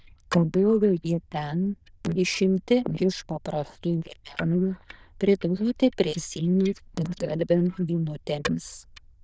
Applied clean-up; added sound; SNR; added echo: neural diffusion model UNIVERSE++.